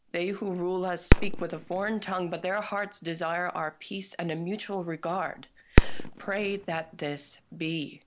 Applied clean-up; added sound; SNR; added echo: none; Fireworks; -4 dB; none.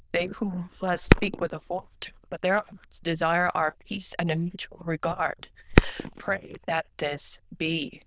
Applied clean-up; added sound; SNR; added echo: neural diffusion model UNIVERSE++.